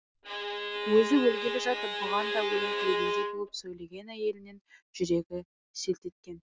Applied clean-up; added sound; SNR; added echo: none; Bowed string instrument; 1 dB; none.